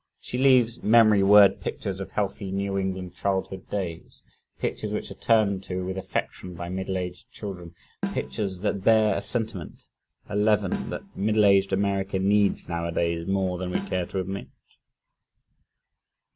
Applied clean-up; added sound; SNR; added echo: none; Snare drum; 7 dB; none.